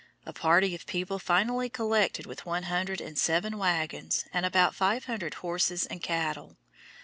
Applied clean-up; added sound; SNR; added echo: none; none; none; none.